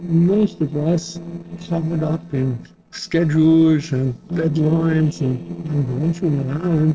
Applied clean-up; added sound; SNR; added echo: neural separator model SepFormer DNS4.